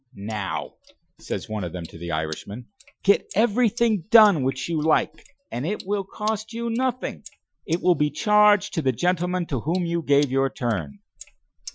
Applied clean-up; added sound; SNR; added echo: classical method Wiener filter.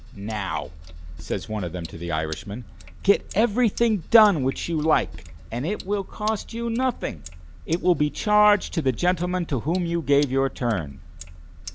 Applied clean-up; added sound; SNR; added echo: none; Sink (filling or washing); 14 dB; none.